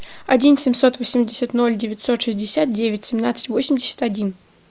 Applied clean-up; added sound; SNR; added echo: none; none; none; none.